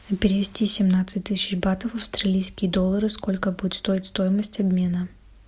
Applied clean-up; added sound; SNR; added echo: none; none; none; none.